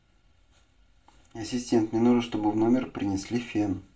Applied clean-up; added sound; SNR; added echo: none; none; none; reverberation time 0.2 s.